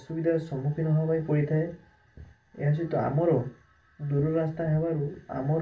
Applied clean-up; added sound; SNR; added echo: none; none; none; reverberation time 0.3 s.